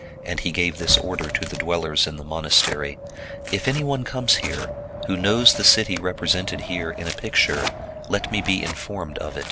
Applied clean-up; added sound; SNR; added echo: none; Tearing + Wind; 9 dB; none.